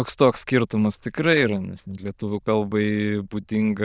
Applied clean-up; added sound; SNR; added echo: neural diffusion model UNIVERSE++.